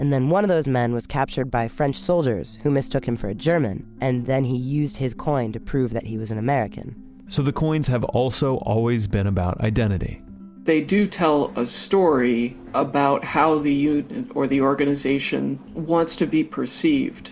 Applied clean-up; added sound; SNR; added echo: none; none; none; none.